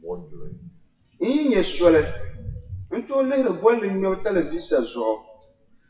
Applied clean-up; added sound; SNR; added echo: classical method WPE with log-MMSE.